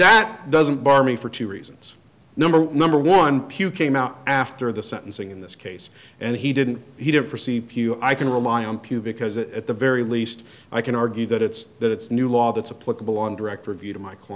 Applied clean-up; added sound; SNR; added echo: none; none; none; none.